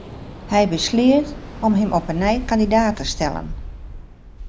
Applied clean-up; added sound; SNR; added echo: none; Waves, surf; 12 dB; none.